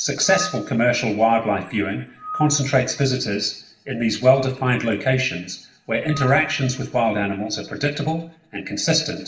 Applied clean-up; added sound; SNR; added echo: none; Screech / Glass; 15 dB; reverberation time 0.6 s.